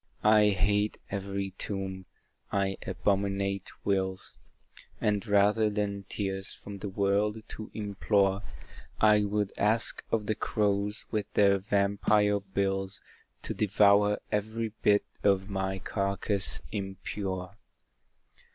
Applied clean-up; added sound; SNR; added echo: none; Snare drum; 14 dB; none.